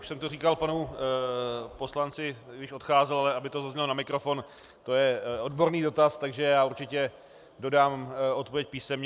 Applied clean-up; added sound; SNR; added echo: none; none; none; none.